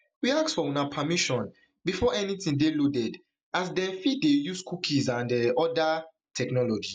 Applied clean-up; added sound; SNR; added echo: none; none; none; none.